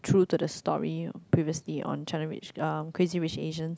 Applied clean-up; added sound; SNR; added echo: none; none; none; none.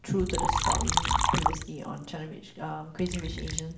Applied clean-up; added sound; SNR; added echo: none; Liquid; -4 dB; reverberation time 1.1 s.